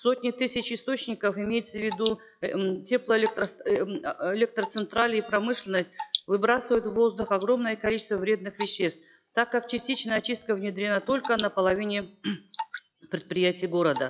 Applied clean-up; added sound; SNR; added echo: classical method log-MMSE.